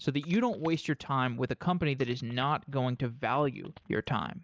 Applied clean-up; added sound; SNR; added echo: neural mask model Resemble Enhance denoiser.